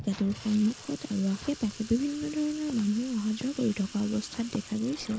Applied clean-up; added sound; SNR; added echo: none; Sink (filling or washing) / Water tap, faucet; 16 dB; none.